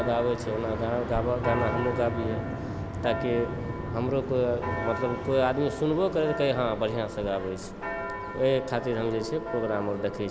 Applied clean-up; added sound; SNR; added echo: none; Church bell; 9 dB; none.